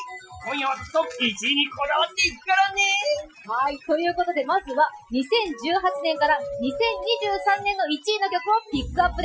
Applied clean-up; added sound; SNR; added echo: classical method Wiener filter.